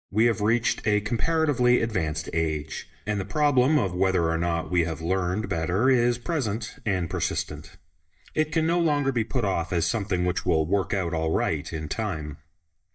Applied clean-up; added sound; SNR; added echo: neural mask model DeepFilterNet 3.